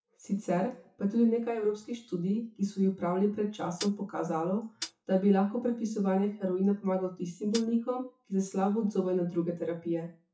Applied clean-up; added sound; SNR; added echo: classical method WPE with log-MMSE.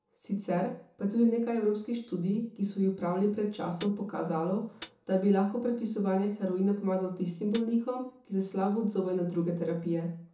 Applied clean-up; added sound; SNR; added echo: none; Hi-hat; 17 dB; reverberation time 0.7 s.